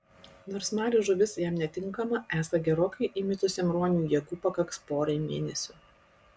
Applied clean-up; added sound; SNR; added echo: none; none; none; none.